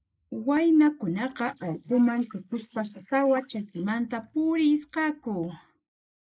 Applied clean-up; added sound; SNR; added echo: neural mask model Resemble Enhance denoiser.